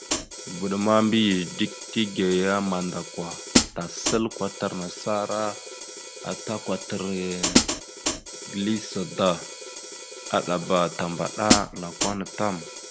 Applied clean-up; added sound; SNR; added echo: none; Hi-hat; 3 dB; none.